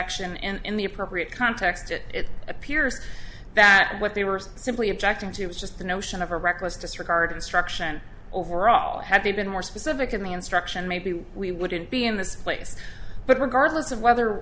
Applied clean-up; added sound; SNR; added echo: none; none; none; none.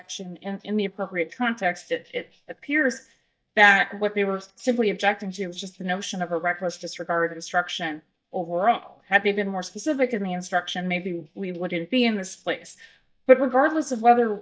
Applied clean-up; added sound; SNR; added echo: neural mask model DeepFilterNet 3.